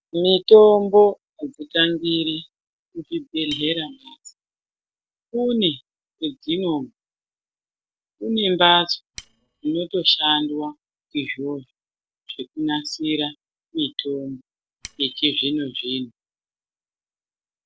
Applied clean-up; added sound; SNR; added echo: neural separator model SepFormer DNS4.